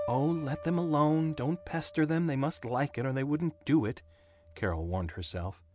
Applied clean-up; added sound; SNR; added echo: none; Piano; 17 dB; none.